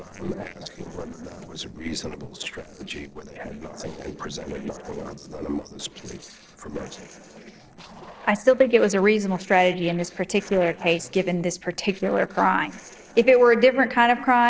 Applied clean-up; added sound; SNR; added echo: neural separator model SepFormer DNS4.